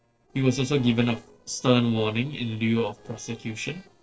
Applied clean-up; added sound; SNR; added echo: neural separator model SepFormer DNS4.